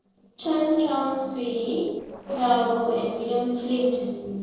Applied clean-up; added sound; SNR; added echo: neural separator model SepFormer DNS4.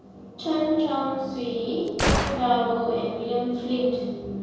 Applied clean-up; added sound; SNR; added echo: none; Gunshot, gunfire; 4 dB; reverberation time 1.3 s.